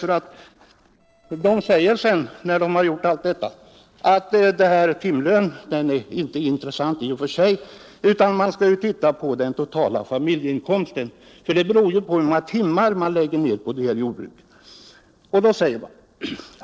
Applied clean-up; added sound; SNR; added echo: neural separator model SepFormer DNS4.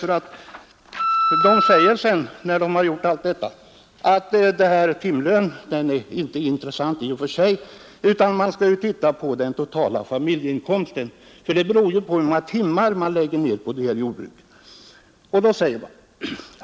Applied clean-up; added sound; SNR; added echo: none; Wind instrument, woodwind instrument; -2 dB; none.